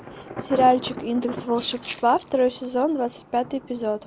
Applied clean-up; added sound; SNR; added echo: none; Thunder + Rattle (instrument); 14 dB; none.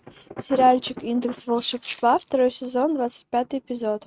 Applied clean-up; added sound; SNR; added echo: neural mask model RNNoise.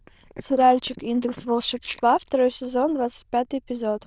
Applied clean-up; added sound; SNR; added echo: neural diffusion model UNIVERSE++.